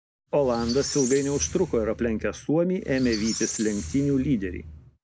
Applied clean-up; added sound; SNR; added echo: none; Squeak; 11 dB; none.